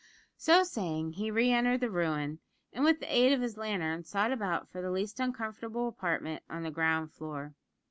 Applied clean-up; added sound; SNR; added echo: none; none; none; none.